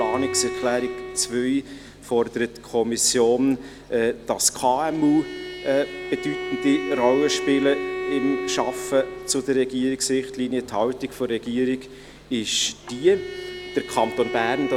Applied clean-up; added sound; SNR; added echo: none; Bowed string instrument; 10 dB; none.